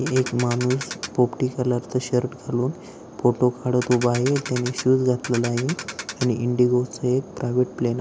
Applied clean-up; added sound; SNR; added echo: none; Ratchet, pawl; 12 dB; none.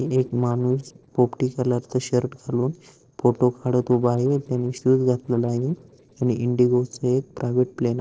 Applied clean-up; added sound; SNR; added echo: neural separator model SepFormer DNS4.